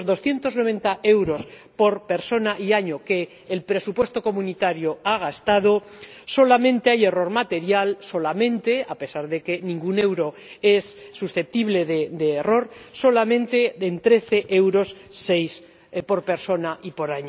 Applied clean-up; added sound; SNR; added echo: none; none; none; none.